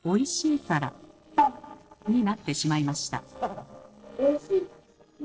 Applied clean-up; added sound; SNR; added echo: neural separator model SepFormer DNS4.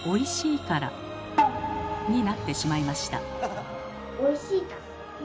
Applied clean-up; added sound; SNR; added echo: none; none; none; none.